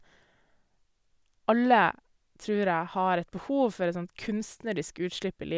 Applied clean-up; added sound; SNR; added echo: none; none; none; none.